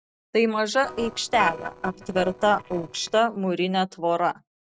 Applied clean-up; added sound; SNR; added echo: neural separator model SepFormer DNS4.